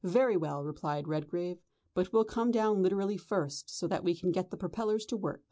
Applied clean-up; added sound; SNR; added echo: none; none; none; none.